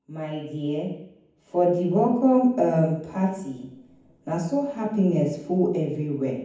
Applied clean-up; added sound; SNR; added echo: none; none; none; reverberation time 1.2 s.